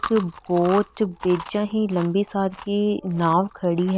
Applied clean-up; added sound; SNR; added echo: none; Chewing, mastication; 15 dB; none.